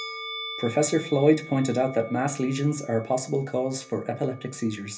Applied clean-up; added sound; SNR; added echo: none; Musical instrument; 15 dB; reverberation time 0.3 s.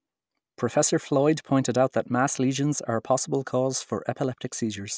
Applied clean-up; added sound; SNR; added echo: none; none; none; none.